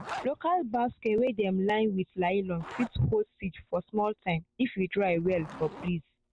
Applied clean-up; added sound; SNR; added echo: none; Zipper (clothing); 18 dB; none.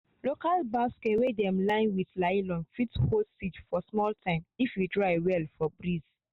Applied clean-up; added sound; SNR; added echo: none; none; none; none.